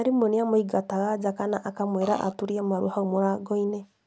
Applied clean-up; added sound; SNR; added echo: none; Burping, eructation; 13 dB; none.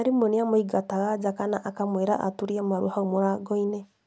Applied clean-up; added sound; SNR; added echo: none; none; none; none.